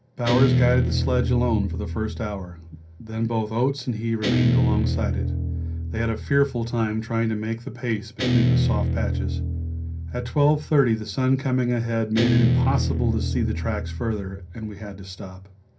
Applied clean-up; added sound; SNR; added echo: none; Guitar; 0 dB; reverberation time 0.3 s.